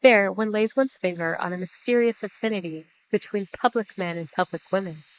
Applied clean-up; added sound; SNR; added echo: neural mask model Resemble Enhance denoiser.